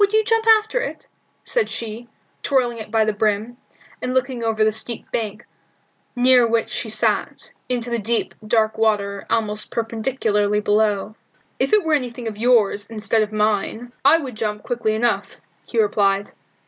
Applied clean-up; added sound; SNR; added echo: none; none; none; none.